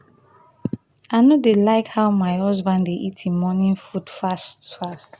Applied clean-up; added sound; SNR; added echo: none; none; none; none.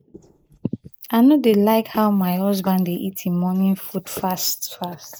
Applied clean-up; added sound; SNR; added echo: neural mask model Resemble Enhance denoiser.